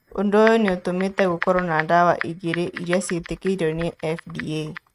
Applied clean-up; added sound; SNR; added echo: neural mask model RNNoise.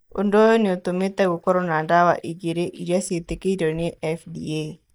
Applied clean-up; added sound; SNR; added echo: neural mask model DeepFilterNet 3.